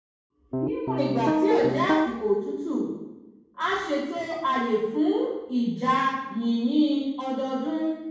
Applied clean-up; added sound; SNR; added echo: none; Piano; -1 dB; reverberation time 1.1 s.